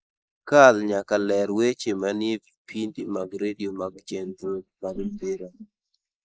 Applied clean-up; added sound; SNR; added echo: neural mask model Resemble Enhance denoiser.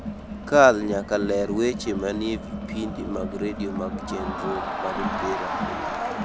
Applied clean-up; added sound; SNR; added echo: none; Crowd; 5 dB; none.